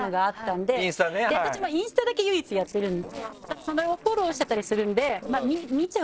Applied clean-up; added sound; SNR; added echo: neural separator model SepFormer DNS4.